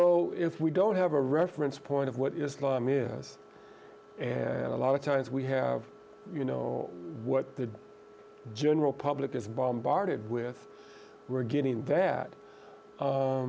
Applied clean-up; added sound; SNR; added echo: none; none; none; none.